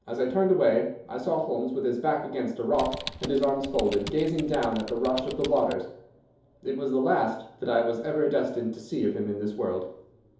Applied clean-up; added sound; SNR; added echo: none; Typing; 13 dB; reverberation time 2.8 s.